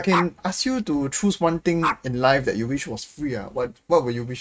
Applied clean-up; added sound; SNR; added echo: neural mask model RNNoise.